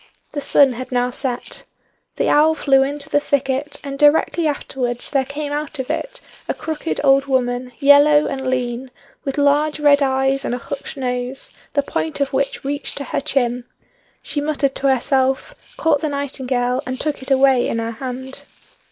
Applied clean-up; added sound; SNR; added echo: neural mask model Resemble Enhance denoiser.